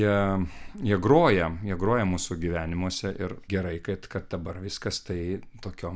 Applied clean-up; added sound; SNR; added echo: none; none; none; none.